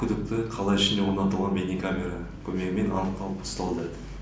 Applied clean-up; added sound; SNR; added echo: none; none; none; none.